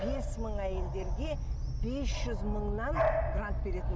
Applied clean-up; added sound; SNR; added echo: none; Bark / Bird vocalization, bird call, bird song; 6 dB; none.